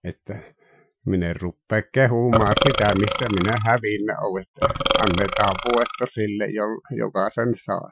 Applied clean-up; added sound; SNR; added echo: classical method Wiener filter.